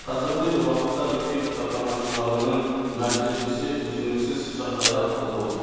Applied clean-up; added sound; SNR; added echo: none; Domestic sounds, home sounds; 10 dB; reverberation time 2.2 s.